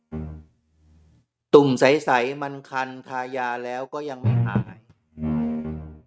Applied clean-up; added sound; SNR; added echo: neural mask model RNNoise.